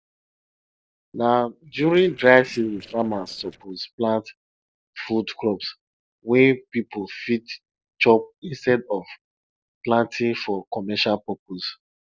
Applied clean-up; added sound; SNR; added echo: neural separator model SepFormer DNS4.